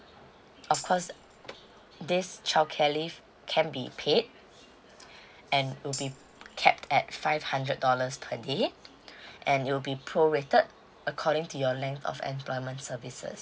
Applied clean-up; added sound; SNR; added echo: none; Tambourine; 15 dB; none.